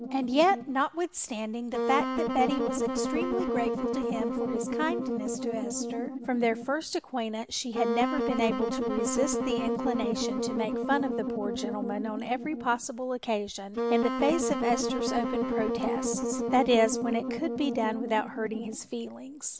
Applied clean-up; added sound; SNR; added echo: none; Wind instrument, woodwind instrument; 1 dB; none.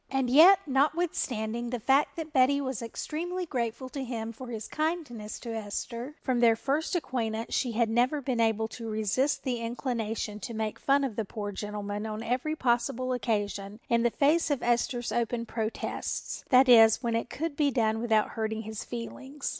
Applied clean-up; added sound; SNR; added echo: none; none; none; none.